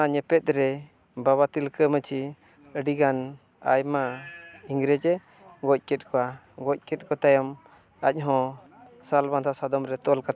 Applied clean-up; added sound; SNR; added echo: none; none; none; none.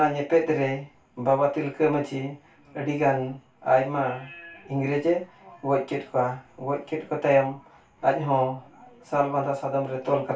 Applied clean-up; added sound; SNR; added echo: none; none; none; reverberation time 0.2 s.